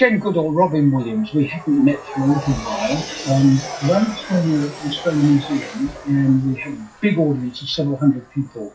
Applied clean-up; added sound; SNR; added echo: classical method WPE with log-MMSE.